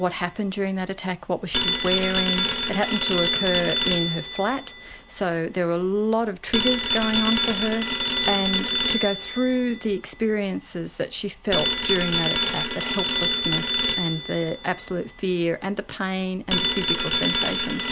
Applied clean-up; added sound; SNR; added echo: none; Telephone; -4 dB; none.